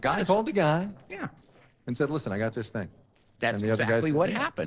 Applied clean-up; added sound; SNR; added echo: neural separator model SepFormer DNS4.